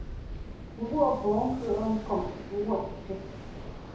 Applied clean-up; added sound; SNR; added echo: none; Waves, surf; 9 dB; reverberation time 2.7 s.